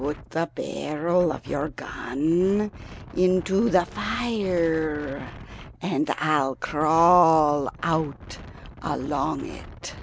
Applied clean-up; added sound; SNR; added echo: none; Wind; 17 dB; none.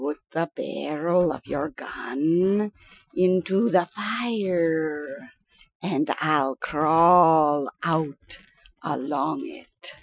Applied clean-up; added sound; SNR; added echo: classical method Wiener filter.